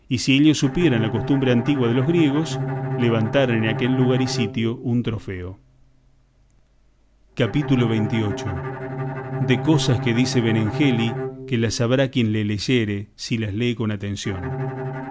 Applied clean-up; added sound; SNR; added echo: none; Bowed string instrument; 8 dB; none.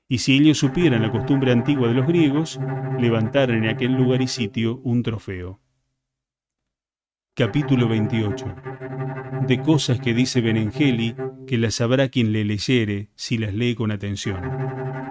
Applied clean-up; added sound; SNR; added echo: neural mask model RNNoise.